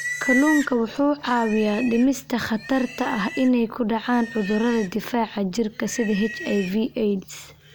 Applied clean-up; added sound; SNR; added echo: none; Livestock, farm animals, working animals; 12 dB; none.